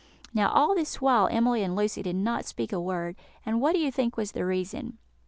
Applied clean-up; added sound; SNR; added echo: none; none; none; none.